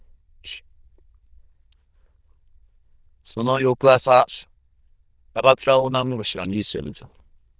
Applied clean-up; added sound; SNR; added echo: neural diffusion model UNIVERSE++.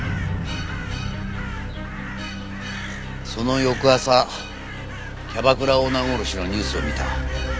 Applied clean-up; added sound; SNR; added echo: none; Crow; 13 dB; none.